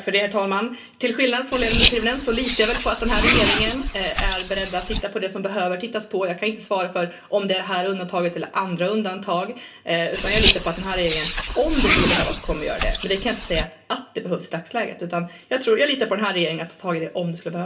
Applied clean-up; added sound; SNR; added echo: none; Car; -1 dB; reverberation time 0.3 s.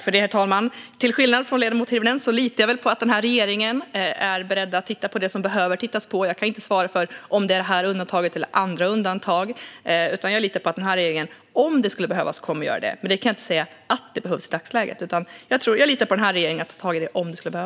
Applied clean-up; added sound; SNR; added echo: none; none; none; none.